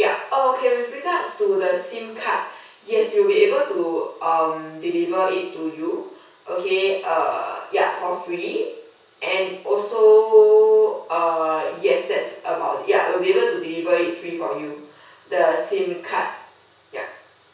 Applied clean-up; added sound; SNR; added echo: none; none; none; reverberation time 0.6 s.